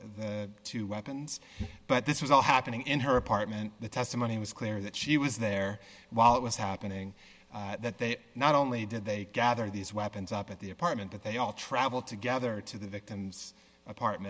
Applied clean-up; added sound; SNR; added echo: none; none; none; none.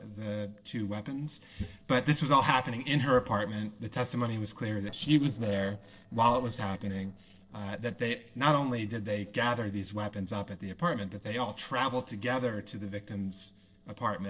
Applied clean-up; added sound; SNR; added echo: neural separator model SepFormer DNS4.